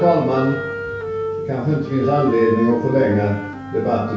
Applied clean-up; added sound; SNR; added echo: none; Wind instrument, woodwind instrument; 8 dB; reverberation time 0.6 s.